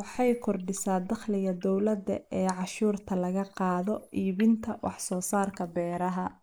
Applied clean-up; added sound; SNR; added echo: neural mask model Resemble Enhance denoiser.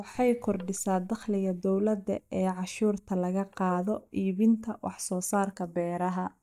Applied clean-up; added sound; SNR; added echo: neural mask model DeepFilterNet 3.